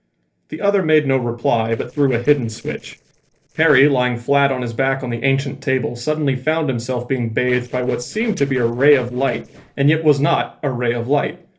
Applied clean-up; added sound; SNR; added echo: neural separator model SepFormer DNS4.